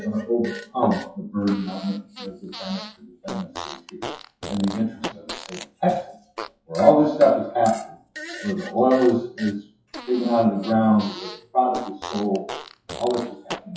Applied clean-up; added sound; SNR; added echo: classical method WPE with log-MMSE.